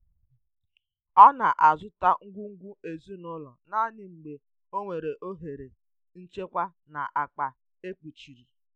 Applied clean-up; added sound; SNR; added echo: none; none; none; none.